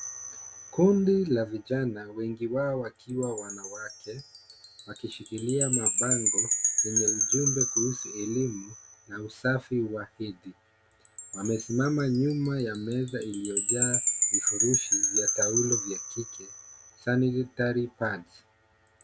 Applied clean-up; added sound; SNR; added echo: none; Wind chime; 1 dB; none.